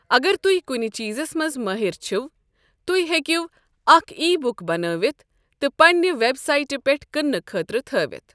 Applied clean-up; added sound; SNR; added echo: none; none; none; none.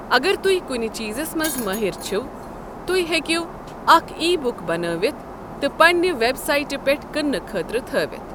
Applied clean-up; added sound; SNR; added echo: none; Shatter; 12 dB; none.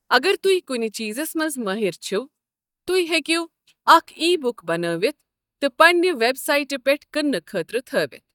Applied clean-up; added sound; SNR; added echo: neural mask model DeepFilterNet 3.